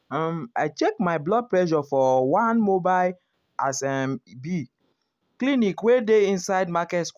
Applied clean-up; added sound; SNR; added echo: none; none; none; none.